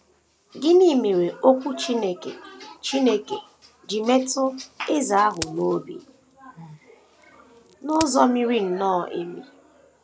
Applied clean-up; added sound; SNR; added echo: none; Crack; 18 dB; none.